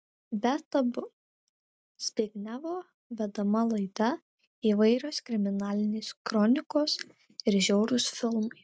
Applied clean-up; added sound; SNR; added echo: none; none; none; none.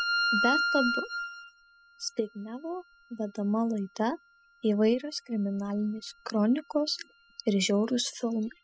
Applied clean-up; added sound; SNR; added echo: classical method spectral subtraction.